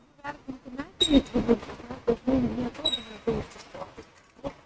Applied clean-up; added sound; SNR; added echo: neural mask model RNNoise.